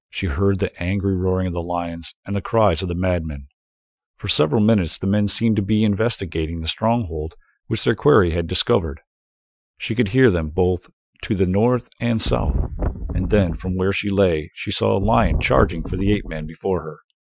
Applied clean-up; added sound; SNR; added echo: classical method Wiener filter.